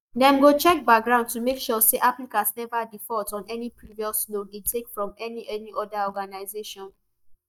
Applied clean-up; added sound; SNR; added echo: neural mask model DeepFilterNet 3.